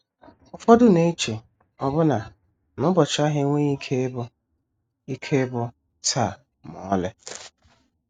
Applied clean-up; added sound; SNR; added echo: neural mask model RNNoise.